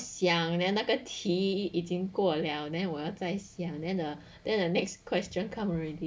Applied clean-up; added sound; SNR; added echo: none; none; none; none.